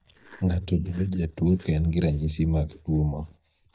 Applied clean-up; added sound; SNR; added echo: neural mask model DeepFilterNet 3.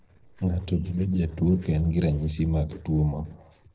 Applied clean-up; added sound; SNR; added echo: neural separator model SepFormer DNS4.